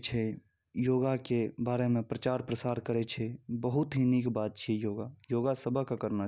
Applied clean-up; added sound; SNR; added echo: none; none; none; none.